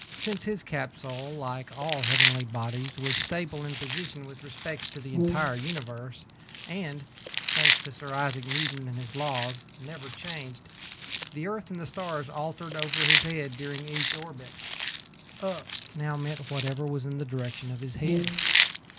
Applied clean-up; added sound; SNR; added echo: none; Brass instrument + Chewing, mastication; -2 dB; none.